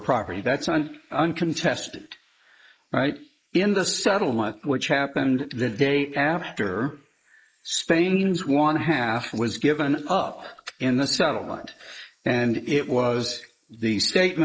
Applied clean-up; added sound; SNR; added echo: neural mask model Resemble Enhance denoiser.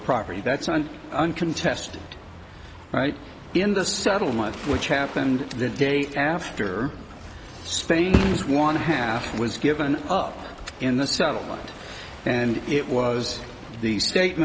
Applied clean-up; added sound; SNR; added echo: none; Thump, thud + Waves, surf; 11 dB; none.